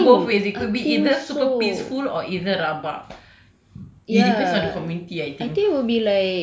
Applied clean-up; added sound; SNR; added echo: none; Bowed string instrument; 18 dB; none.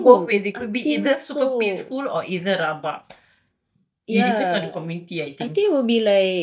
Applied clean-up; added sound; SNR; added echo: neural mask model DeepFilterNet 3.